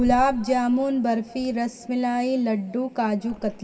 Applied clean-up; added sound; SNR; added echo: none; Thump, thud; 17 dB; reverberation time 2.3 s.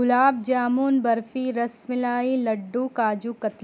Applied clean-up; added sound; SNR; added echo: none; none; none; none.